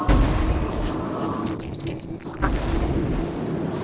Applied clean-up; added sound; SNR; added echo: neural separator model SepFormer DNS4.